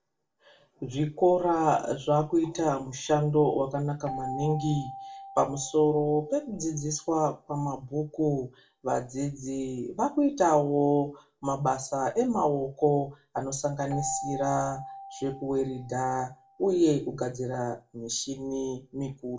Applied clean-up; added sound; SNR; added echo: none; Keyboard (musical); 17 dB; reverberation time 0.2 s.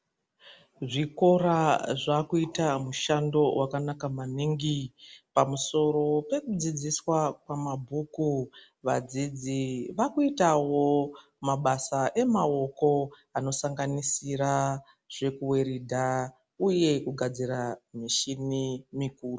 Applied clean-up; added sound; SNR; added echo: none; none; none; none.